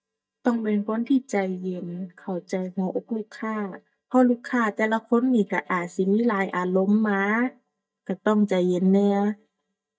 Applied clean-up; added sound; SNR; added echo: neural mask model DeepFilterNet 3.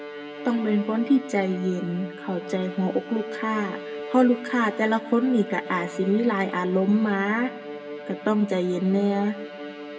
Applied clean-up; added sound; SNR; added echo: none; Bowed string instrument; 12 dB; reverberation time 1.0 s.